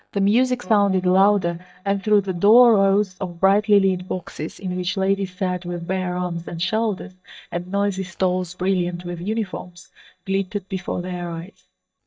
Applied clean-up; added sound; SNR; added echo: neural mask model DeepFilterNet 3.